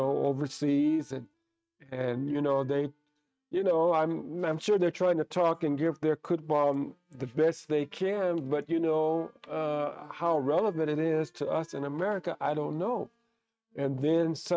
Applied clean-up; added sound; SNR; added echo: neural mask model RNNoise.